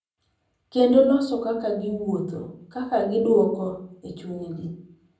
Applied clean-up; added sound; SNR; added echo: none; none; none; reverberation time 0.6 s.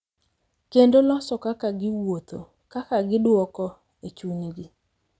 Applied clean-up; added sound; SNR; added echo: none; none; none; none.